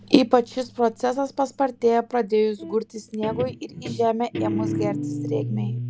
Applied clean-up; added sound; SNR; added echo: none; Guitar; 7 dB; none.